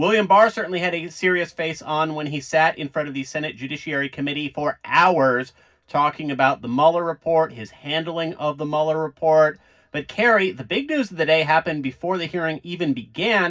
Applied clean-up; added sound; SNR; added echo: none; none; none; reverberation time 0.4 s.